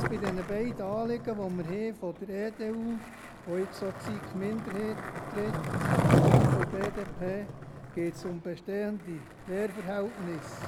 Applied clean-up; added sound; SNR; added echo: none; Skateboard; -3 dB; none.